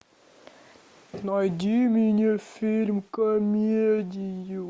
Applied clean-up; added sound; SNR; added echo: none; none; none; none.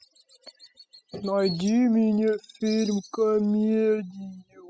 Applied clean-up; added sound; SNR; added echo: classical method spectral subtraction.